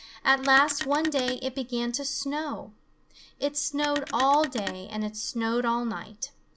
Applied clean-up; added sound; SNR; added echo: none; Telephone; 11 dB; none.